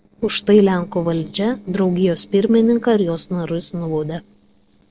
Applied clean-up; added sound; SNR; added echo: neural separator model SepFormer DNS4.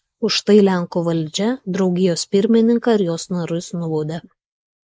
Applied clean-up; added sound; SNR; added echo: neural mask model Resemble Enhance denoiser.